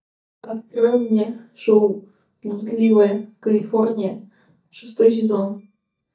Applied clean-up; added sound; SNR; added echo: neural mask model DeepFilterNet 3.